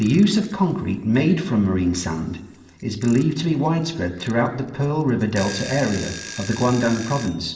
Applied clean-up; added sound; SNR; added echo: none; Alarm / Clock; 18 dB; reverberation time 1.7 s.